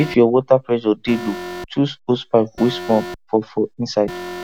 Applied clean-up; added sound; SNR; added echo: none; Alarm; 15 dB; none.